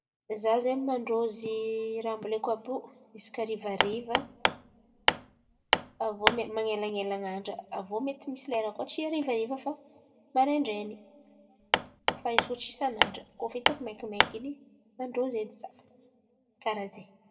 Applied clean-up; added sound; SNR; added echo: none; Hammer; -3 dB; reverberation time 1.0 s.